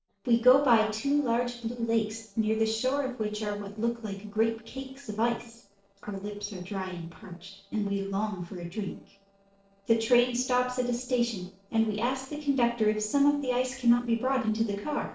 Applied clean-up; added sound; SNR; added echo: neural separator model SepFormer DNS4.